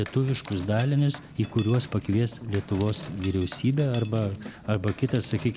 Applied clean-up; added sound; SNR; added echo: none; Mechanisms; 16 dB; none.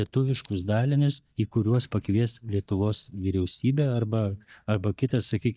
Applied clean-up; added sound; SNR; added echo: neural mask model DeepFilterNet 3.